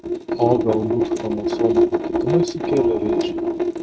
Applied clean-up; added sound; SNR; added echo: neural mask model RNNoise.